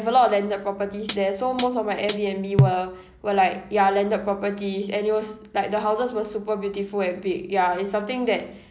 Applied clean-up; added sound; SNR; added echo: none; Hi-hat; 2 dB; none.